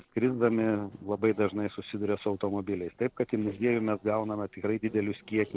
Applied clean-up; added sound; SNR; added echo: neural separator model SepFormer DNS4.